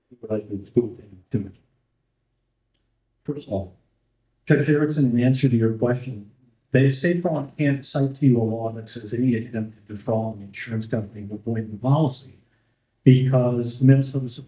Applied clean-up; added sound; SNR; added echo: neural mask model DeepFilterNet 3.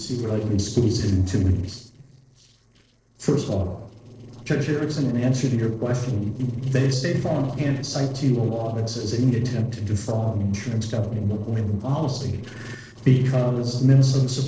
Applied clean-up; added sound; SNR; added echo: neural separator model SepFormer DNS4.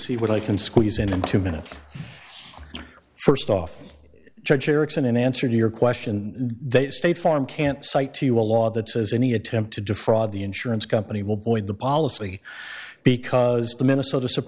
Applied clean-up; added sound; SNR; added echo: none; none; none; none.